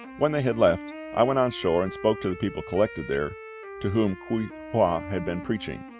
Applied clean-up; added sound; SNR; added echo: none; Wind instrument, woodwind instrument; 14 dB; none.